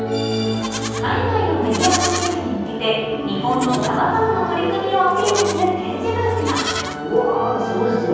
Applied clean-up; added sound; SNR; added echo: none; Livestock, farm animals, working animals; 12 dB; reverberation time 1.2 s.